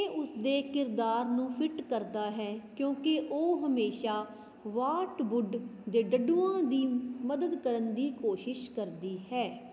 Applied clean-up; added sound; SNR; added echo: none; none; none; none.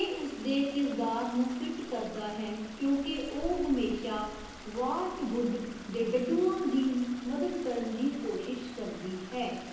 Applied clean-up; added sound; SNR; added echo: none; Stream; 14 dB; reverberation time 0.9 s.